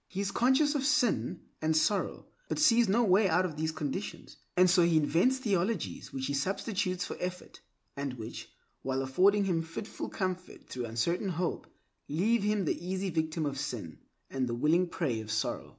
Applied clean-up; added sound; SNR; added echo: none; none; none; none.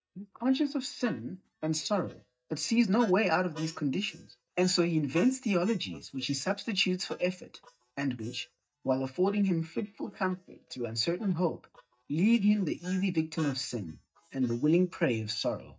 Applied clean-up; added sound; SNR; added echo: neural mask model DeepFilterNet 3.